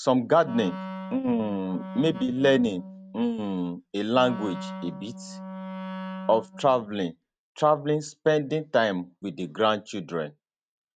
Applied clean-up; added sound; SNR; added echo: neural mask model RNNoise.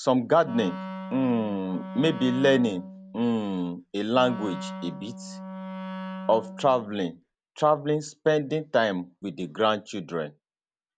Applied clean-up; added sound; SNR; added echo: none; Wind instrument, woodwind instrument; 12 dB; none.